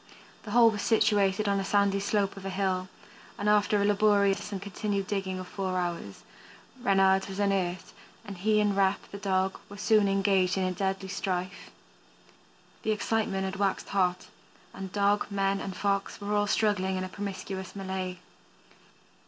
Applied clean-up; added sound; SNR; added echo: none; none; none; none.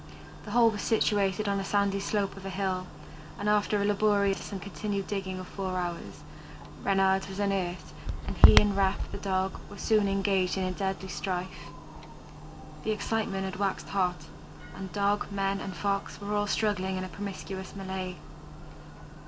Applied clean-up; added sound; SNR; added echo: none; Clock; 4 dB; none.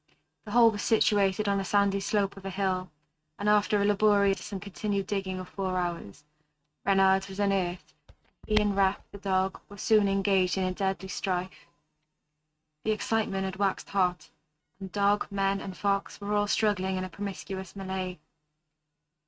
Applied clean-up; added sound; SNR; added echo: neural mask model RNNoise.